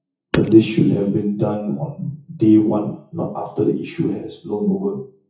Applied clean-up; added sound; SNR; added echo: classical method WPE with log-MMSE.